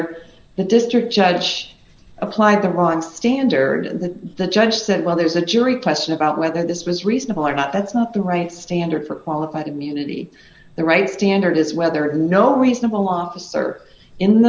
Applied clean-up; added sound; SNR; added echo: none; none; none; none.